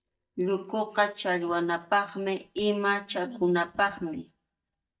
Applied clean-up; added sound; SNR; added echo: neural mask model DeepFilterNet 3.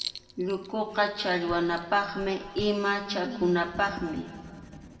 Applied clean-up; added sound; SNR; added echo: none; Writing; 14 dB; reverberation time 2.0 s.